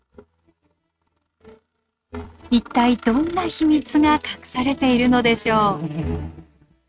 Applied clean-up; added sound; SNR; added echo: neural mask model RNNoise.